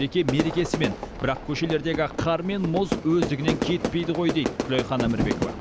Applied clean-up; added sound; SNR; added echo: none; Fire / Fireworks; 4 dB; none.